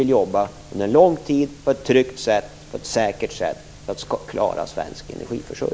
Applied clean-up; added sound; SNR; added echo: none; none; none; none.